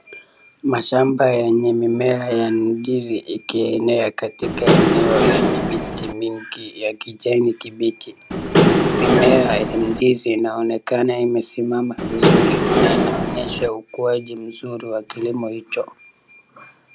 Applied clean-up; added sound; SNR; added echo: none; Engine / Mechanisms; -4 dB; none.